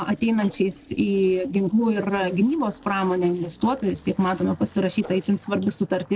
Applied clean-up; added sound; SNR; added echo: neural separator model SepFormer DNS4.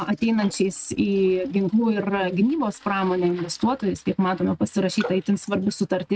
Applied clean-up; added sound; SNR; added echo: neural mask model RNNoise.